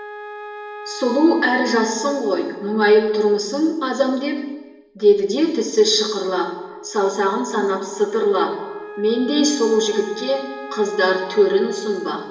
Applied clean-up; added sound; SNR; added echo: none; Wind instrument, woodwind instrument; 17 dB; reverberation time 1.1 s.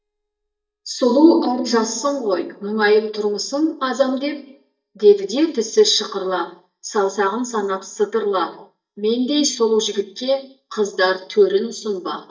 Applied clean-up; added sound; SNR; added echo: neural mask model DeepFilterNet 3.